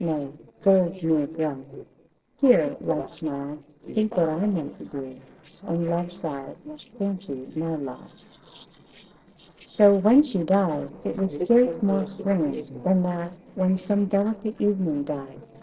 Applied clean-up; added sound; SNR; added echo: neural separator model SepFormer DNS4.